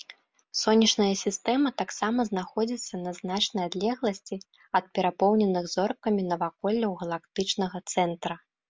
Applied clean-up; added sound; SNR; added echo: none; none; none; none.